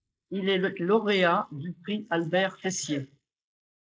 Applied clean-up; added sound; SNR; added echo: neural mask model Resemble Enhance denoiser.